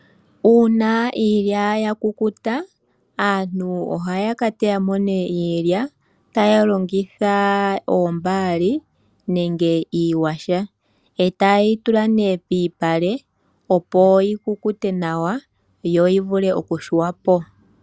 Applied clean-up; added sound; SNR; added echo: none; none; none; none.